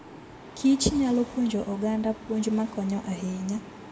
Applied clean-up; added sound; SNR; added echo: none; Mechanical fan; 17 dB; reverberation time 0.8 s.